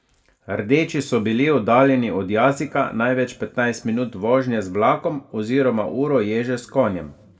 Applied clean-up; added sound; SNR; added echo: none; none; none; reverberation time 0.4 s.